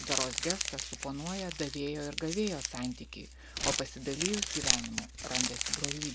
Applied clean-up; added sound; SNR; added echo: none; Crumpling, crinkling; -1 dB; none.